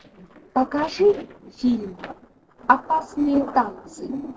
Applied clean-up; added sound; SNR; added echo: neural separator model SepFormer DNS4.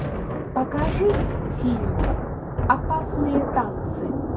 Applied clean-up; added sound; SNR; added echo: none; Thunder; -2 dB; reverberation time 0.2 s.